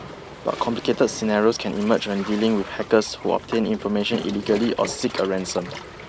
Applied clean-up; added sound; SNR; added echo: none; Waves, surf; 13 dB; none.